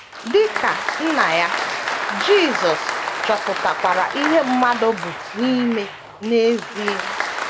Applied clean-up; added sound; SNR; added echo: none; Applause; 5 dB; none.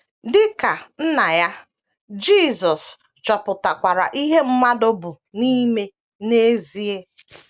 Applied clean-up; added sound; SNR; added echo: none; none; none; none.